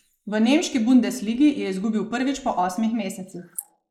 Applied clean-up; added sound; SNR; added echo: neural mask model Resemble Enhance denoiser.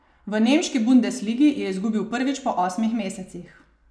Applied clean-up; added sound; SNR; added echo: none; none; none; none.